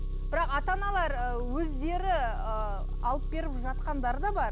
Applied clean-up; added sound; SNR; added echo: none; Engine; -1 dB; none.